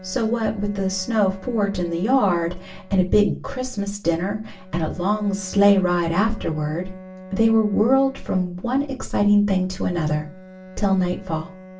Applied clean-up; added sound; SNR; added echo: none; Bowed string instrument; 20 dB; reverberation time 0.3 s.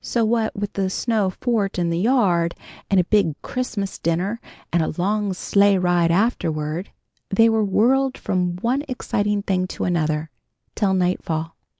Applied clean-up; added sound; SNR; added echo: none; none; none; none.